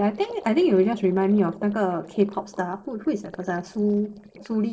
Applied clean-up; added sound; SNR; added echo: neural separator model SepFormer DNS4.